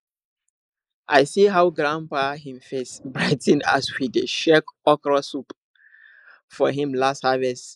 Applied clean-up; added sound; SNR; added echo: neural mask model Resemble Enhance denoiser.